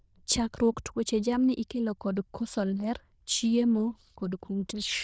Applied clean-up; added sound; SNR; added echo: neural diffusion model UNIVERSE++.